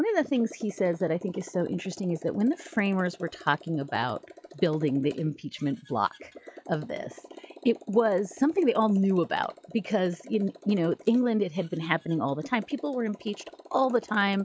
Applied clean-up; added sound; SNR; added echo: classical method log-MMSE.